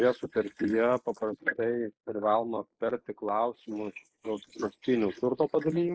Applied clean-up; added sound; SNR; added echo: neural mask model Resemble Enhance denoiser.